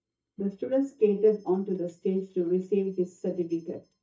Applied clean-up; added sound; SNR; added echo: neural mask model DeepFilterNet 3.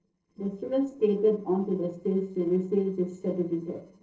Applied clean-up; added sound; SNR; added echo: neural separator model SepFormer DNS4.